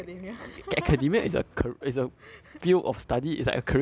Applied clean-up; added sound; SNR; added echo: none; none; none; none.